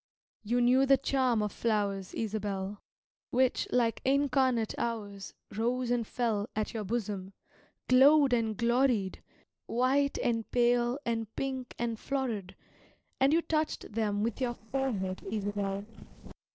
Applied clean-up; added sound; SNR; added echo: neural separator model SepFormer DNS4.